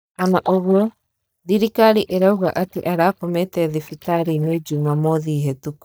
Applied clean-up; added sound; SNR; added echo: neural mask model DeepFilterNet 3.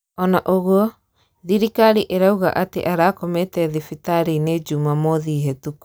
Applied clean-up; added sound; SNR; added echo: none; none; none; none.